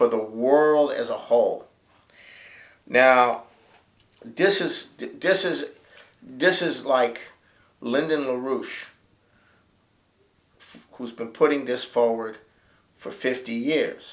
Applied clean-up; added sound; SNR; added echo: none; none; none; none.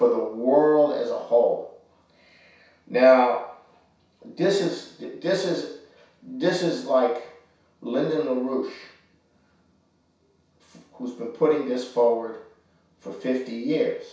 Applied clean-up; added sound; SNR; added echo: none; none; none; reverberation time 0.6 s.